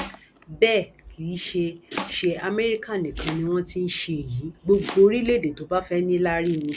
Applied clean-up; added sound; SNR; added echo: none; Domestic sounds, home sounds; 15 dB; none.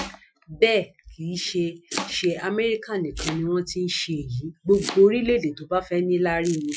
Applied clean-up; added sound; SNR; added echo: classical method Wiener filter.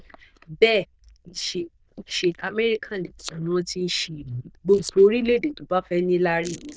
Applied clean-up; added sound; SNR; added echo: neural diffusion model UNIVERSE++.